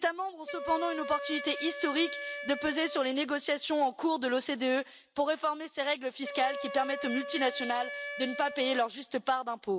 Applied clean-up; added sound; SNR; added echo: none; Wind instrument, woodwind instrument; 9 dB; none.